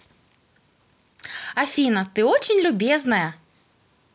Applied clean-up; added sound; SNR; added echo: none; none; none; none.